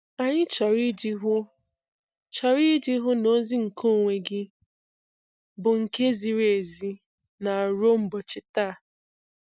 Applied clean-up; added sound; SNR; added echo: neural mask model DeepFilterNet 3.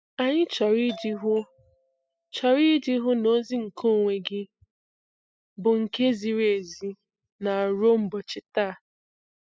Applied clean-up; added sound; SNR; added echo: classical method spectral subtraction.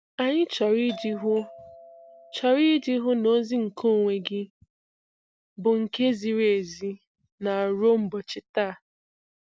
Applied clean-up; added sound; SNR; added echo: none; Doorbell; 19 dB; none.